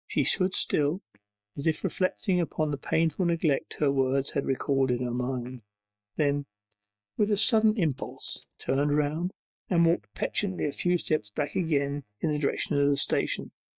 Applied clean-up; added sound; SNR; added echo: neural mask model DeepFilterNet 3.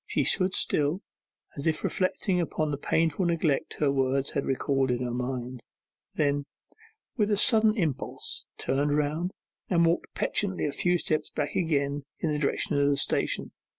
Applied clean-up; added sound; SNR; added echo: none; none; none; none.